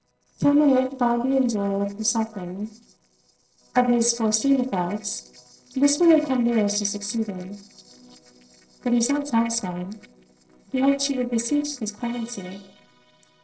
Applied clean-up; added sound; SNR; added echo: neural separator model SepFormer DNS4.